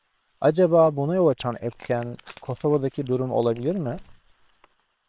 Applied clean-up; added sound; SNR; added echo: neural separator model SepFormer WHAM!.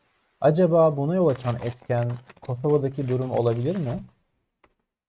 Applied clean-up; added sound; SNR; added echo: neural mask model RNNoise.